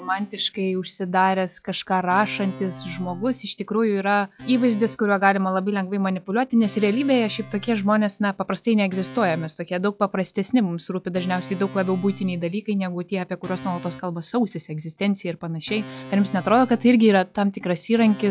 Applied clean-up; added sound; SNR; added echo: classical method log-MMSE.